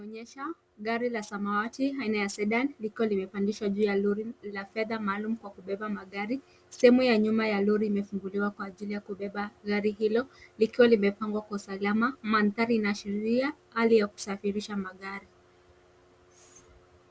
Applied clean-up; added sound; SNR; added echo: none; none; none; none.